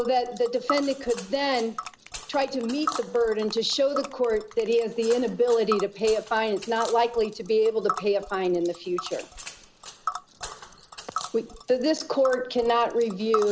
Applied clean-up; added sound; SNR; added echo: none; Tick; 12 dB; none.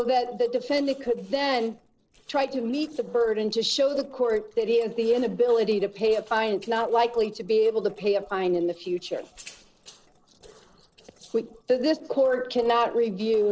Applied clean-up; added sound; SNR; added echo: neural separator model SepFormer DNS4.